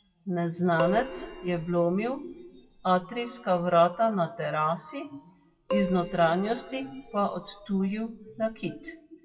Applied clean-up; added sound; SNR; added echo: classical method WPE with log-MMSE.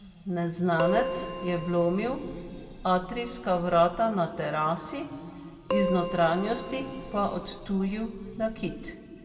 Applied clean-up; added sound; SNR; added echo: none; Keyboard (musical); 7 dB; reverberation time 1.6 s.